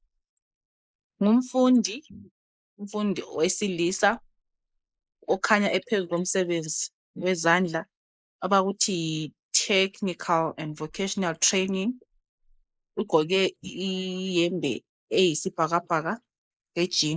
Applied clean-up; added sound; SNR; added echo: neural mask model Resemble Enhance denoiser.